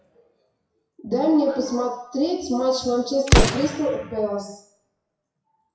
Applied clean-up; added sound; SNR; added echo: classical method WPE with log-MMSE.